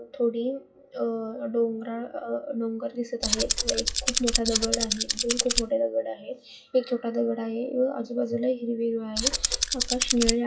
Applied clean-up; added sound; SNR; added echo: classical method WPE with log-MMSE.